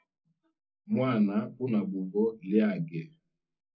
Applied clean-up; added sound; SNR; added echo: none; none; none; reverberation time 0.4 s.